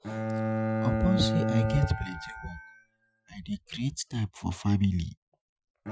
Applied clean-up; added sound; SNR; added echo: classical method Wiener filter.